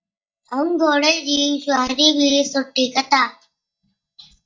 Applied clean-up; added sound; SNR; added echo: neural mask model DeepFilterNet 3.